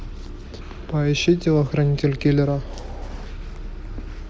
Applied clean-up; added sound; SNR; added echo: none; Train; 20 dB; none.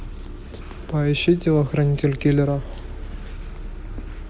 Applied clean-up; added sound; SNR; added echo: none; none; none; none.